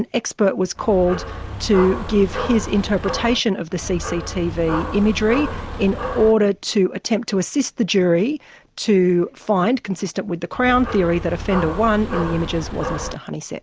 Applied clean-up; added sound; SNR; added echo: none; Dog; 8 dB; none.